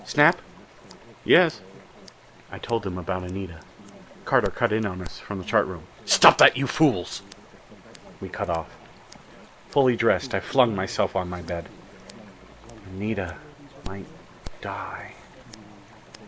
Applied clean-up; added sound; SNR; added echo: none; Scissors + Chatter / Stream; 17 dB; none.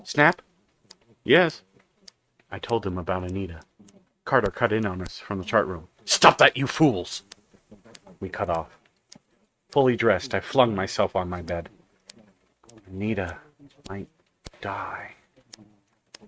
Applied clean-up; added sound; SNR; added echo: neural mask model RNNoise.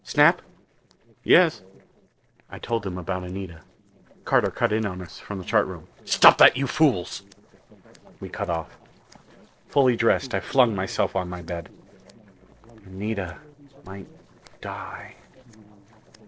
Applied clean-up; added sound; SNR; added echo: neural separator model SepFormer DNS4.